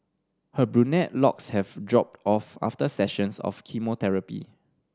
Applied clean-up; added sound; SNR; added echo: none; none; none; none.